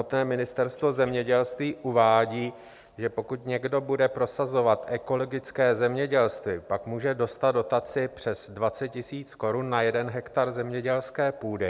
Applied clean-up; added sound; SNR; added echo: none; none; none; none.